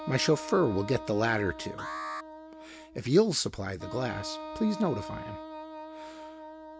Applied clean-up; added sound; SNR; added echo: none; Alarm + Wind instrument, woodwind instrument; 11 dB; none.